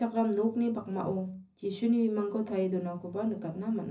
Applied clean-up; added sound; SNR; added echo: none; none; none; reverberation time 0.4 s.